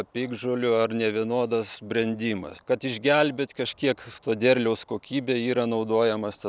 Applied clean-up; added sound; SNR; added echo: none; none; none; none.